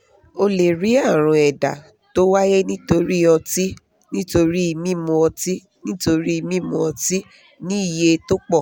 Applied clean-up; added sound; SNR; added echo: none; none; none; none.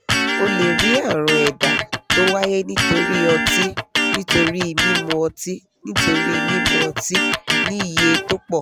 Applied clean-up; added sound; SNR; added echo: none; Electric guitar; -2 dB; none.